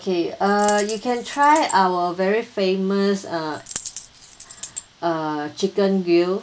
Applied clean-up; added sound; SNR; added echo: none; Coin (dropping); 14 dB; none.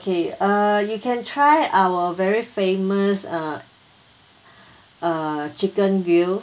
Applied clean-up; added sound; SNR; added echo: none; none; none; none.